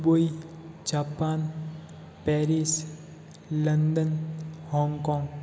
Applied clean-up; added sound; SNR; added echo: none; none; none; none.